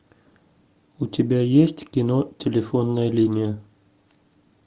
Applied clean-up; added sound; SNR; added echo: none; none; none; none.